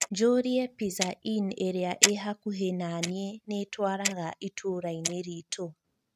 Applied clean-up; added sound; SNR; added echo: neural mask model RNNoise.